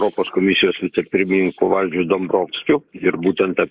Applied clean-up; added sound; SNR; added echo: neural mask model Resemble Enhance denoiser.